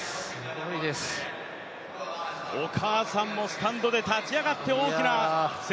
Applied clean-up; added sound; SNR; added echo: none; none; none; none.